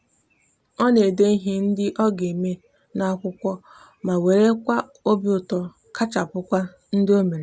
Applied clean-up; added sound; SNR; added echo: none; none; none; none.